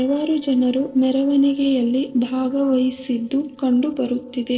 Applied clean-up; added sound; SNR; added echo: neural separator model SepFormer DNS4.